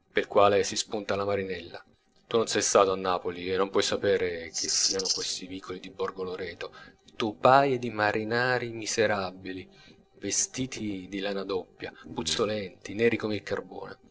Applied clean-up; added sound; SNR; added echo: neural separator model SepFormer DNS4.